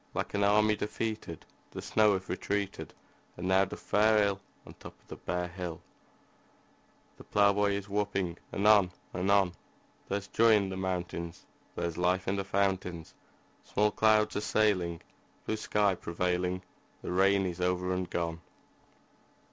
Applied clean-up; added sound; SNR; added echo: none; none; none; none.